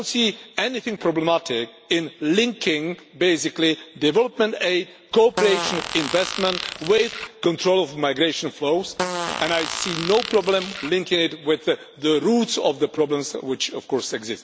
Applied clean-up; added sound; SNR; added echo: none; Fart; 7 dB; none.